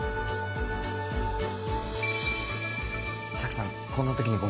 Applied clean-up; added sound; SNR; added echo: none; none; none; none.